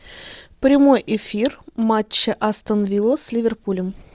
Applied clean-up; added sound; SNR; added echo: none; none; none; none.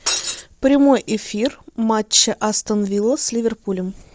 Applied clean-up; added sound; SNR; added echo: none; Shatter; 3 dB; none.